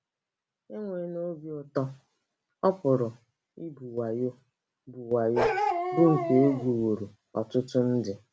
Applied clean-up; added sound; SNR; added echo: none; Bark; 1 dB; none.